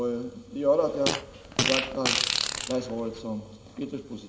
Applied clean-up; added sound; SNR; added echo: none; Fart; -1 dB; reverberation time 2.9 s.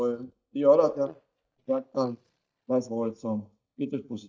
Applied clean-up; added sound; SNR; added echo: neural mask model DeepFilterNet 3.